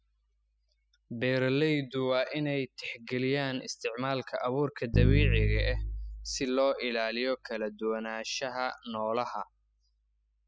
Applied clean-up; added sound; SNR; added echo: classical method spectral subtraction.